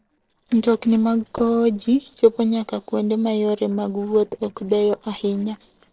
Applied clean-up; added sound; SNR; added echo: neural separator model SepFormer DNS4.